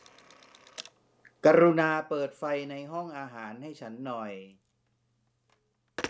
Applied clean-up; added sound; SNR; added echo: none; Telephone; 19 dB; none.